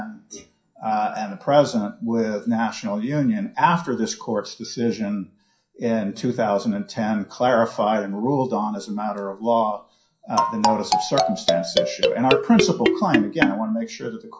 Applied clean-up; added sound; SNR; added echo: classical method WPE with log-MMSE.